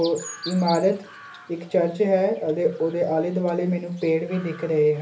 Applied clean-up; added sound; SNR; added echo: none; Chirp, tweet; 19 dB; reverberation time 0.3 s.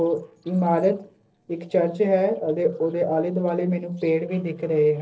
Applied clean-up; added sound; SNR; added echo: neural separator model SepFormer DNS4.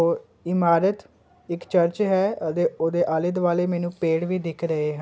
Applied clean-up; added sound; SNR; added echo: none; none; none; none.